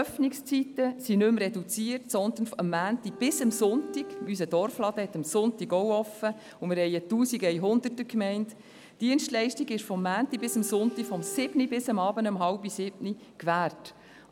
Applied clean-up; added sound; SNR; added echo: none; Bowed string instrument; 15 dB; none.